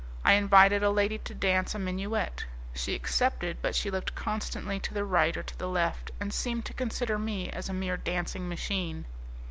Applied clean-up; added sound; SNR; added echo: none; none; none; none.